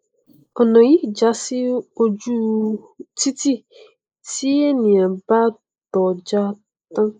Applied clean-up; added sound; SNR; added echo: neural mask model Resemble Enhance denoiser.